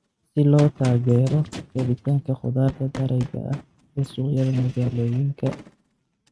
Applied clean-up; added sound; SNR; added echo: neural mask model RNNoise.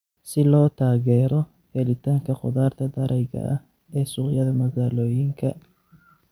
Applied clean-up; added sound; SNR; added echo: none; none; none; none.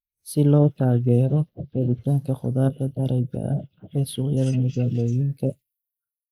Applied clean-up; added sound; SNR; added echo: neural mask model Resemble Enhance denoiser.